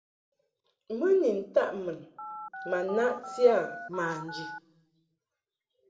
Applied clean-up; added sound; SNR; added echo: none; Telephone; 10 dB; reverberation time 0.5 s.